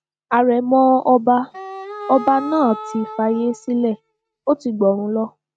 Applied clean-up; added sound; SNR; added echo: neural mask model RNNoise.